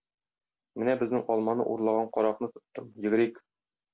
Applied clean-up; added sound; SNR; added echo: none; none; none; none.